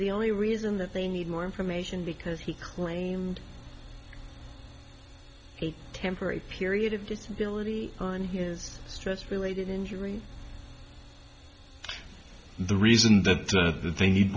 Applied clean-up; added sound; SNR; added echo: none; none; none; none.